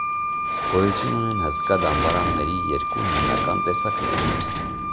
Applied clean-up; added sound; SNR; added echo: none; Wind instrument, woodwind instrument + Sliding door; -3 dB; none.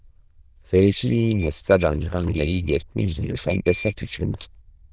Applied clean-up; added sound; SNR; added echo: neural diffusion model UNIVERSE++.